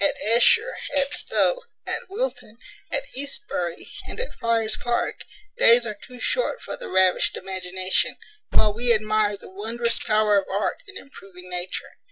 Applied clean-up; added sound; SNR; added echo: none; Tambourine; 1 dB; none.